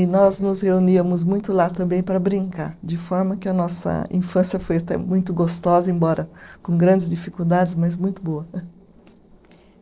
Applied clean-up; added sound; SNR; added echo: neural separator model SepFormer DNS4.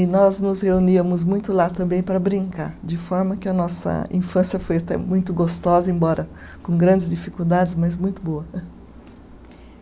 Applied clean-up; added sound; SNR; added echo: none; none; none; none.